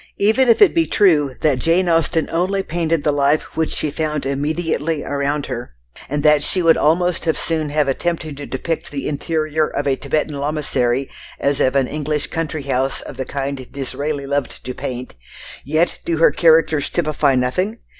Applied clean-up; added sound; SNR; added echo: none; none; none; none.